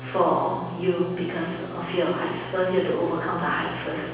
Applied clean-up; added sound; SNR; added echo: none; Musical instrument; 16 dB; reverberation time 1.1 s.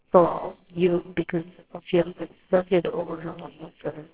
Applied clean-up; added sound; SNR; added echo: neural separator model SepFormer WHAMR!.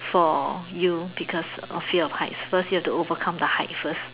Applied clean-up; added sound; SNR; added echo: none; none; none; none.